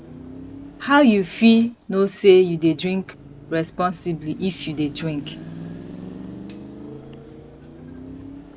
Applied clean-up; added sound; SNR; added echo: none; Tambourine + Car passing by / Traffic noise, roadway noise / Engine; 17 dB; none.